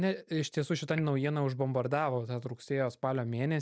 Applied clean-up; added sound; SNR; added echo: neural mask model DeepFilterNet 3.